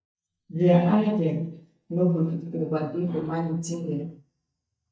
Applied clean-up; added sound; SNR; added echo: neural mask model DeepFilterNet 3.